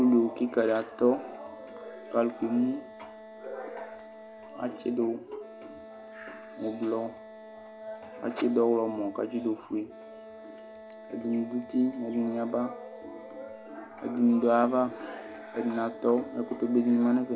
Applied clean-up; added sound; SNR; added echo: none; Wind instrument, woodwind instrument; 17 dB; none.